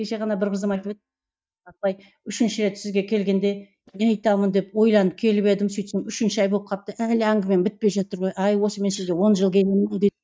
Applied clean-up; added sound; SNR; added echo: neural mask model DeepFilterNet 3.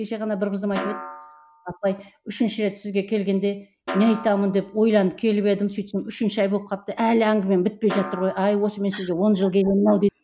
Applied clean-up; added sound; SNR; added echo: none; Snare drum; 14 dB; none.